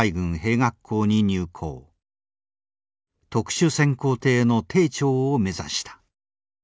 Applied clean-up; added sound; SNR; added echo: none; none; none; none.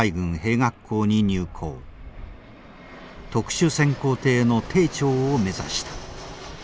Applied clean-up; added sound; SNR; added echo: none; Fixed-wing aircraft, airplane; 15 dB; none.